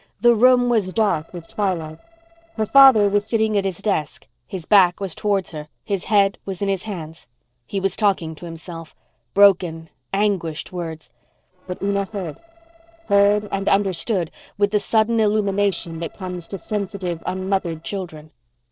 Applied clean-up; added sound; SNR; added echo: neural separator model SepFormer DNS4.